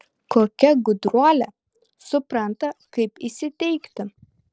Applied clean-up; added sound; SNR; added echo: neural separator model SepFormer DNS4.